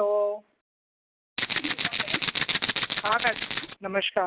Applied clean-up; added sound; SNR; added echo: none; Rattle (instrument); -1 dB; none.